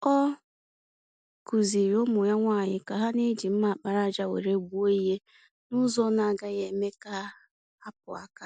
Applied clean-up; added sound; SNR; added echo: none; none; none; none.